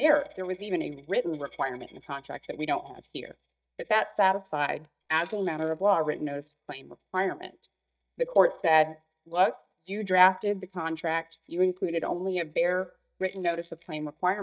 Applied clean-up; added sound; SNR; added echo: neural mask model DeepFilterNet 3.